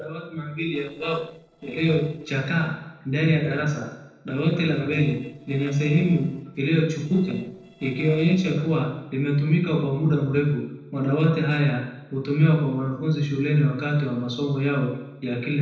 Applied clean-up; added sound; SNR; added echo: neural separator model SepFormer DNS4.